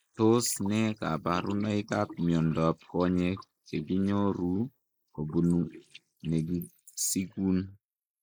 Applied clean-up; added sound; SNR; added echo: neural mask model Resemble Enhance denoiser.